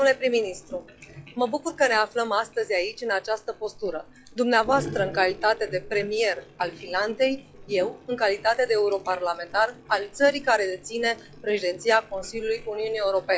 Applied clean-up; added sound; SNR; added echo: classical method log-MMSE.